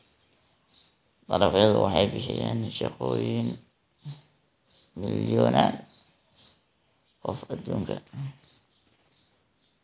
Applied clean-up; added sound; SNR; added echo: none; none; none; none.